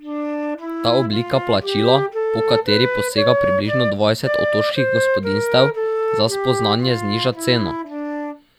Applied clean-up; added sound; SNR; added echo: none; Wind instrument, woodwind instrument; 1 dB; none.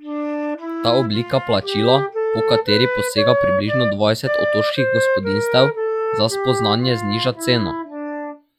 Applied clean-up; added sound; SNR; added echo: classical method log-MMSE.